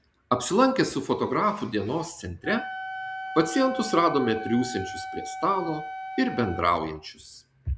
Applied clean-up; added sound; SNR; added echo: none; Wind instrument, woodwind instrument; 11 dB; none.